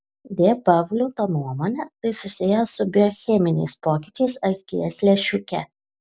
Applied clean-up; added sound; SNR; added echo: none; none; none; none.